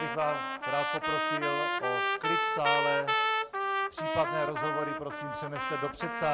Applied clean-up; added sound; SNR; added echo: none; Trumpet; -3 dB; none.